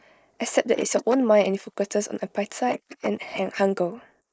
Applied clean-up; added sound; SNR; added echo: neural mask model Resemble Enhance denoiser.